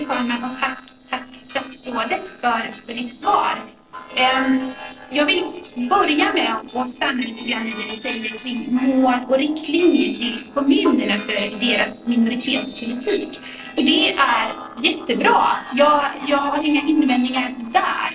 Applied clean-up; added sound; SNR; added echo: neural separator model SepFormer DNS4.